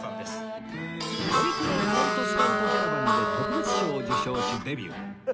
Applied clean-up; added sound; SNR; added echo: none; Bowed string instrument + Harmonica; -4 dB; none.